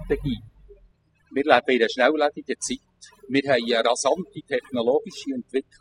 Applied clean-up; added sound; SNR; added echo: classical method spectral subtraction.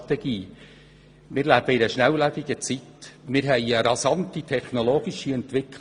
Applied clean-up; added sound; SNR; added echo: none; none; none; none.